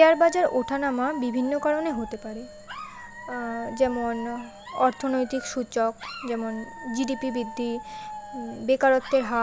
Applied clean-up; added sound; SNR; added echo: none; Alarm / Dog; 14 dB; none.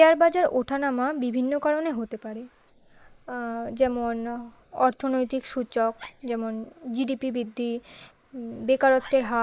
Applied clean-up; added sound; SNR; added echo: neural mask model Resemble Enhance denoiser.